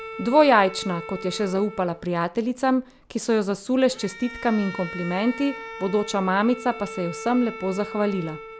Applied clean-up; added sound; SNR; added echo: none; Bowed string instrument; 14 dB; none.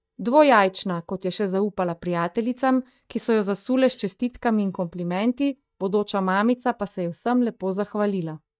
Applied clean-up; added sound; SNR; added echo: neural mask model DeepFilterNet 3.